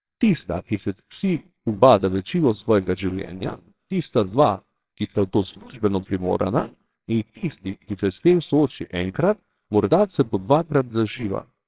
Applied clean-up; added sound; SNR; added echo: neural separator model SepFormer WHAMR!.